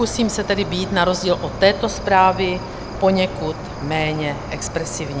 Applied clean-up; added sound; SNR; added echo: none; Cricket; 10 dB; none.